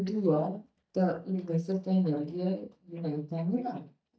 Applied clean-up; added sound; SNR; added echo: neural mask model DeepFilterNet 3.